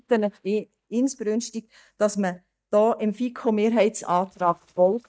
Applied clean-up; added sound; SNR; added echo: neural mask model DeepFilterNet 3.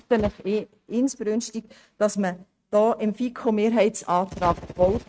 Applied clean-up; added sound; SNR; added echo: neural mask model RNNoise.